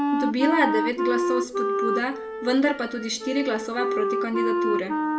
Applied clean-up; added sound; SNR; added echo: none; Wind instrument, woodwind instrument; 0 dB; reverberation time 1.5 s.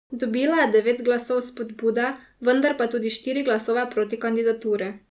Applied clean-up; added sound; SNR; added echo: none; none; none; none.